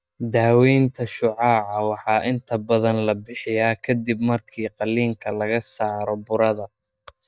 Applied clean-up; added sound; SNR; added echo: neural mask model DeepFilterNet 3.